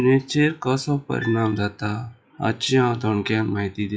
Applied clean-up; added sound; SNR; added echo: classical method log-MMSE.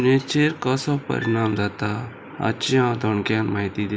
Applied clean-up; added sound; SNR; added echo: none; Piano; 19 dB; none.